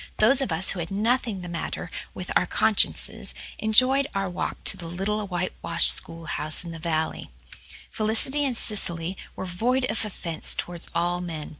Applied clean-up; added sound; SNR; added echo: none; none; none; none.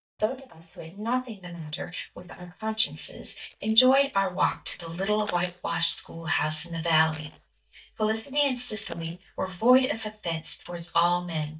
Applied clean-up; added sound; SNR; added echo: neural mask model DeepFilterNet 3.